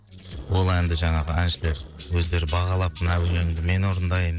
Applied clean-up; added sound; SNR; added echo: neural separator model SepFormer DNS4.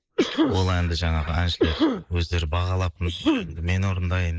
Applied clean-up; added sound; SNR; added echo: neural mask model Resemble Enhance denoiser.